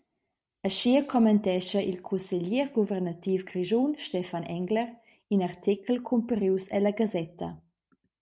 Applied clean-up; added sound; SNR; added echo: none; none; none; none.